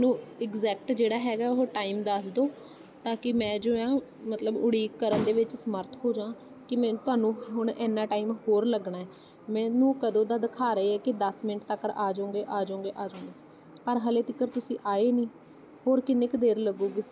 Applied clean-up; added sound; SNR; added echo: none; none; none; none.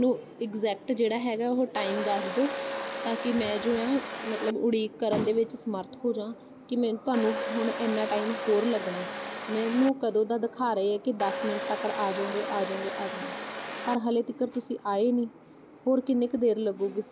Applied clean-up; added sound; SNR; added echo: none; Domestic sounds, home sounds; 6 dB; none.